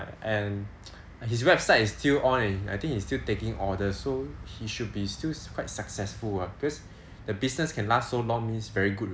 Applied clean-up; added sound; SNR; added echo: none; none; none; none.